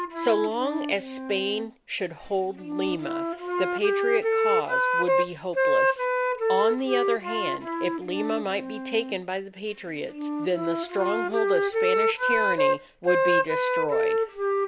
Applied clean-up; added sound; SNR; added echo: none; Wind instrument, woodwind instrument; -3 dB; none.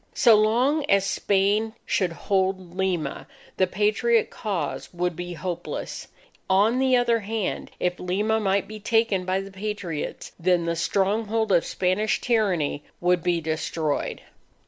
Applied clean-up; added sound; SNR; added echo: none; none; none; none.